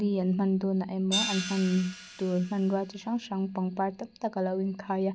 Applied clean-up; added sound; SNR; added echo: none; Hi-hat; 12 dB; none.